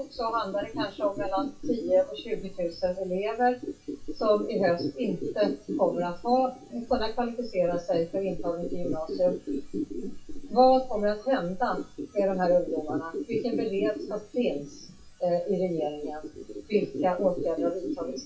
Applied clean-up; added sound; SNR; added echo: classical method WPE with log-MMSE.